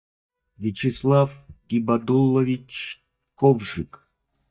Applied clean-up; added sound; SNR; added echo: neural mask model DeepFilterNet 3.